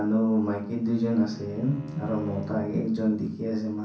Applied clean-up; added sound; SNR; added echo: none; Bowed string instrument; 15 dB; reverberation time 0.6 s.